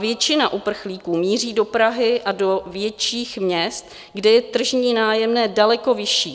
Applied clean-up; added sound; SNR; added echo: none; none; none; none.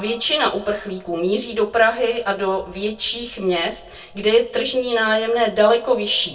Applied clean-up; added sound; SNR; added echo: none; none; none; reverberation time 0.2 s.